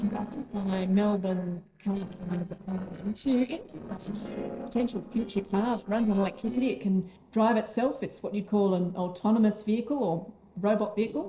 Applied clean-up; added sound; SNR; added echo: neural separator model SepFormer DNS4.